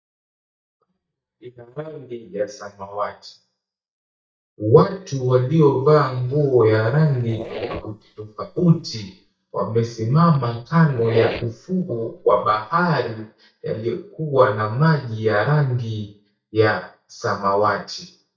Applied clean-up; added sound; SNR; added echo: neural mask model DeepFilterNet 3.